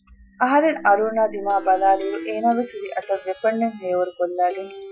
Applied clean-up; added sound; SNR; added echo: classical method Wiener filter.